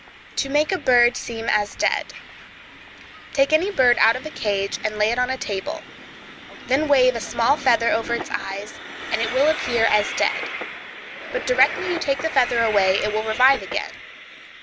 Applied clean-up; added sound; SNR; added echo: none; Train; 11 dB; none.